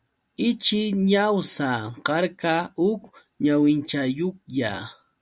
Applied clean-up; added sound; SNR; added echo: none; none; none; none.